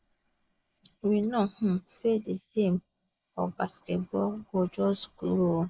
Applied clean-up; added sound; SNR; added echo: neural mask model Resemble Enhance denoiser.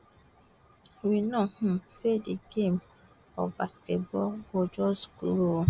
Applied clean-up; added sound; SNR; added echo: none; none; none; none.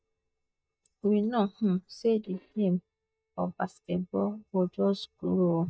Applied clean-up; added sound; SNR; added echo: neural mask model DeepFilterNet 3.